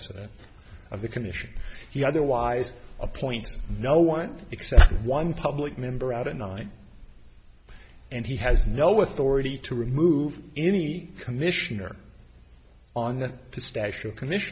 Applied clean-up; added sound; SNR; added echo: none; none; none; none.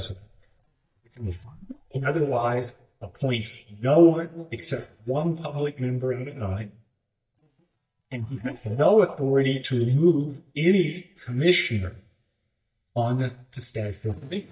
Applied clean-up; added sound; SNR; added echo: neural mask model DeepFilterNet 3.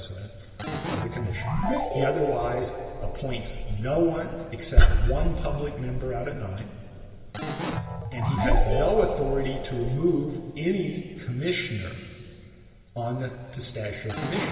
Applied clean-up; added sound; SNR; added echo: none; Keyboard (musical); 8 dB; reverberation time 2.6 s.